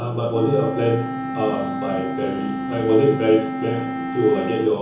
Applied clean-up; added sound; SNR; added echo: none; Wind instrument, woodwind instrument; 6 dB; reverberation time 0.7 s.